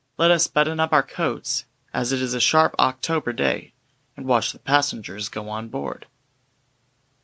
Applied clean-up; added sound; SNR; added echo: none; none; none; none.